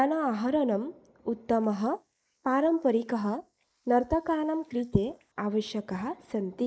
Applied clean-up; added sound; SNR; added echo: neural mask model Resemble Enhance denoiser.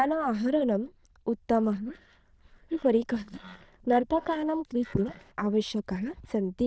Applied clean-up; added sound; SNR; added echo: neural diffusion model UNIVERSE++.